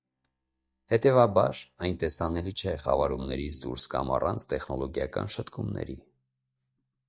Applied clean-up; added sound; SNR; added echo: neural mask model DeepFilterNet 3.